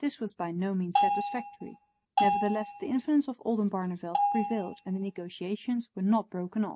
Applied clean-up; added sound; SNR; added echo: neural mask model RNNoise.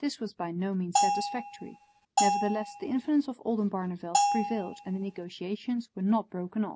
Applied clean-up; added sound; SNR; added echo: none; Bell; -2 dB; none.